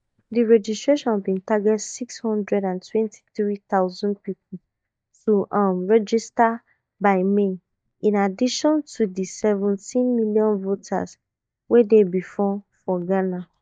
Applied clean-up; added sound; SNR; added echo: neural mask model DeepFilterNet 3.